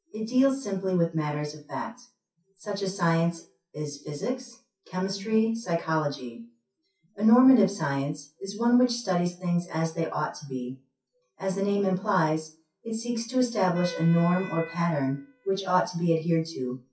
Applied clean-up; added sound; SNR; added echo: classical method WPE with log-MMSE.